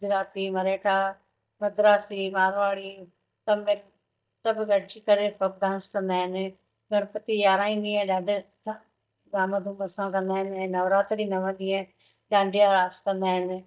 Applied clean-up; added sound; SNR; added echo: neural mask model DeepFilterNet 3.